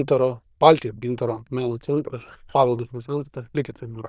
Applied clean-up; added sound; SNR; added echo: neural diffusion model UNIVERSE++.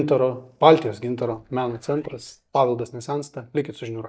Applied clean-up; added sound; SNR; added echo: neural mask model DeepFilterNet 3.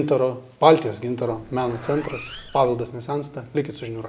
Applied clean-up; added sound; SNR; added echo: none; Zipper (clothing); 17 dB; none.